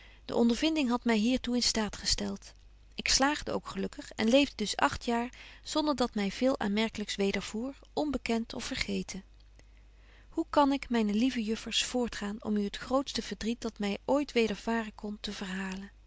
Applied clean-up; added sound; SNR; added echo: none; none; none; none.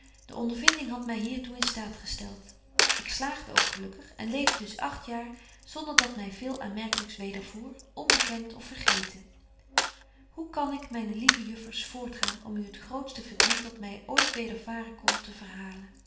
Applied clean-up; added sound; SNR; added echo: none; Coin (dropping); -5 dB; reverberation time 0.7 s.